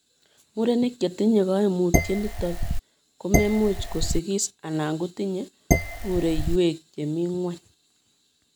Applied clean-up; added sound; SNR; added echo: none; Dishes, pots, and pans; -2 dB; none.